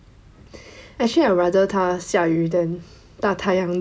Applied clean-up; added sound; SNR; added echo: none; none; none; none.